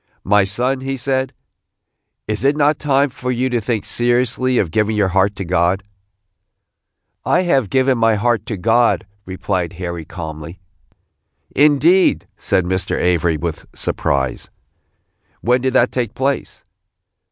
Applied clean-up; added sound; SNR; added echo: none; none; none; none.